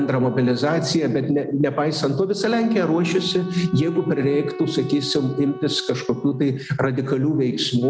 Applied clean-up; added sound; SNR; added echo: none; Wind instrument, woodwind instrument; 15 dB; none.